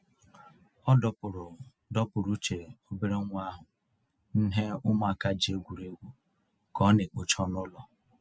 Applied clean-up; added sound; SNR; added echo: none; none; none; none.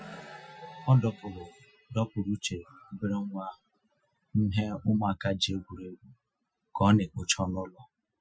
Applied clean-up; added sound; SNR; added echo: classical method Wiener filter.